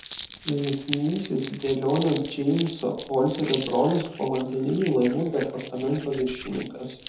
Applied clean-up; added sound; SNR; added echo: none; Crumpling, crinkling; 14 dB; reverberation time 0.8 s.